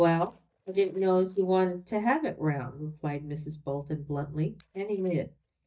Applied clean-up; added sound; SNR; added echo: neural mask model DeepFilterNet 3.